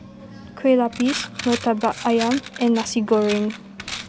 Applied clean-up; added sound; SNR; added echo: none; Coin (dropping); 12 dB; none.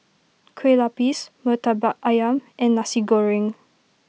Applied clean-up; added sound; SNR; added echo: none; none; none; none.